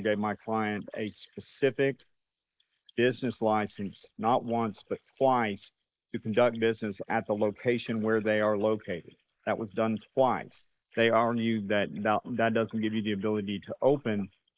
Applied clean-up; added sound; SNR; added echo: neural mask model Resemble Enhance denoiser.